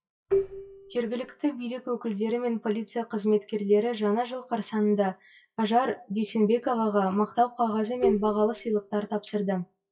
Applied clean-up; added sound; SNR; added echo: classical method WPE with log-MMSE.